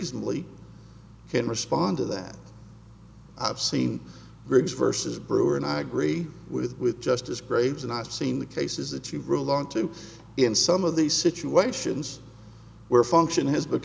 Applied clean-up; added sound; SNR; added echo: none; none; none; none.